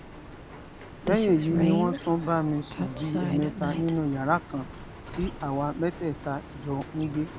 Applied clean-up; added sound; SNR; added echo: none; Rain; 6 dB; none.